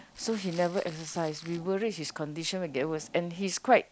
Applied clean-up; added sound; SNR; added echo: none; Crumpling, crinkling; 20 dB; none.